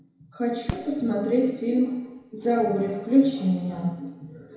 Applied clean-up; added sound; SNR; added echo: none; Fireworks; 17 dB; reverberation time 1.0 s.